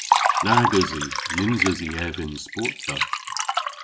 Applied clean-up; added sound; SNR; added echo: none; Liquid; -2 dB; none.